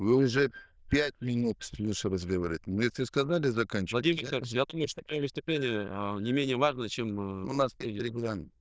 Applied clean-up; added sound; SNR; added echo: neural diffusion model UNIVERSE++.